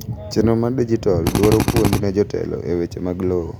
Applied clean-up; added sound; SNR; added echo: none; Drill; -1 dB; none.